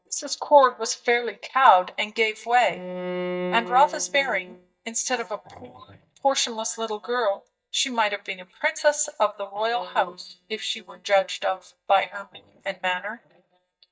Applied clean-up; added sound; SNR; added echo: neural mask model DeepFilterNet 3.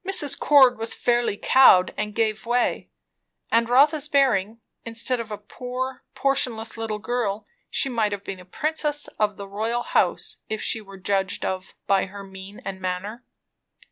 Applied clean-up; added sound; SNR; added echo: none; none; none; none.